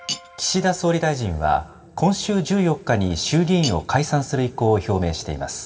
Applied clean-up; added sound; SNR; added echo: none; Cutlery, silverware; 17 dB; reverberation time 2.1 s.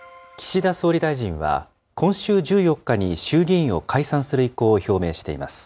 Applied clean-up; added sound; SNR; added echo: none; none; none; none.